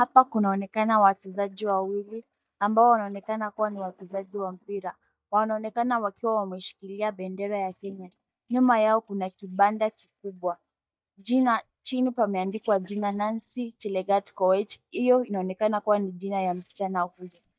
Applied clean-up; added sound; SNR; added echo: neural mask model DeepFilterNet 3.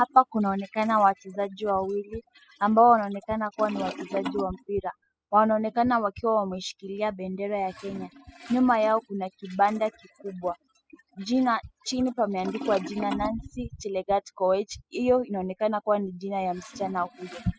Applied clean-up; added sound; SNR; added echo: classical method spectral subtraction.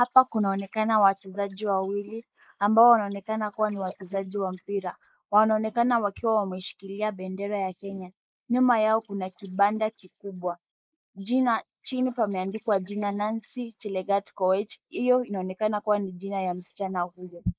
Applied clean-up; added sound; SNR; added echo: neural mask model Resemble Enhance denoiser.